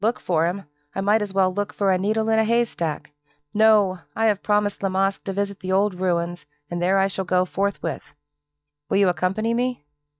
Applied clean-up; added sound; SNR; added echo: neural mask model DeepFilterNet 3.